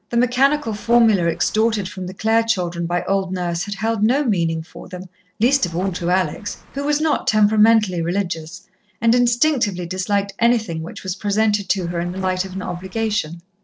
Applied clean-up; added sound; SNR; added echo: neural separator model SepFormer DNS4.